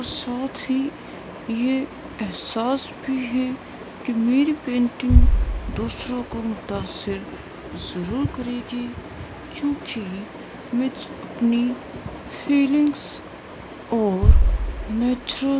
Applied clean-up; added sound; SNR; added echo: none; Bass drum; 0 dB; none.